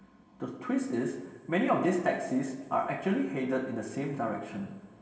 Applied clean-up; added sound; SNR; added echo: none; none; none; reverberation time 2.2 s.